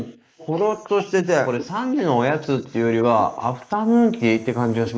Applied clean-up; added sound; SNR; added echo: neural mask model Resemble Enhance denoiser.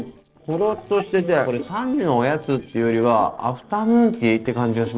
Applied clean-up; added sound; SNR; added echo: neural separator model SepFormer DNS4.